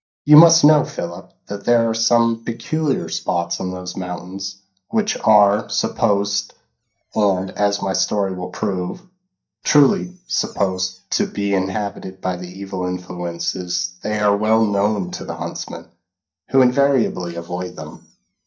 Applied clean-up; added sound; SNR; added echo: neural mask model DeepFilterNet 3.